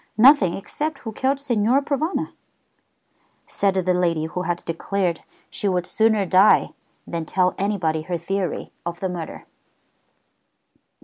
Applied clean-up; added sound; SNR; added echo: none; none; none; none.